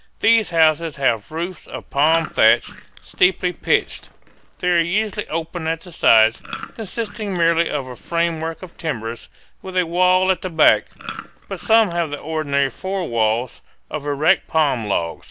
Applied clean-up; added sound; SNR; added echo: none; Chewing, mastication; 18 dB; none.